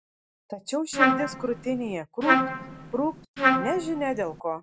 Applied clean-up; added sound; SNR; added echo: none; Trumpet; -4 dB; none.